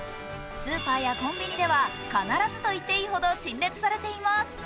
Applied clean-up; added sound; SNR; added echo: none; Burping, eructation + Thunder / Rain; 18 dB; none.